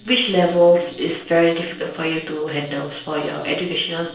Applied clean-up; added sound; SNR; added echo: neural separator model SepFormer DNS4.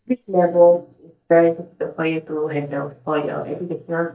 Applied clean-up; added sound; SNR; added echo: neural mask model DeepFilterNet 3.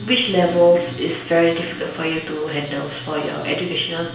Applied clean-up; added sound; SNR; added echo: none; Toilet flush; 19 dB; reverberation time 0.5 s.